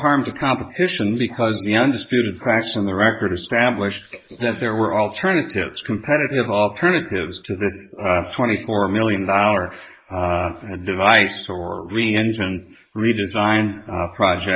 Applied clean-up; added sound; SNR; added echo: neural mask model Resemble Enhance denoiser.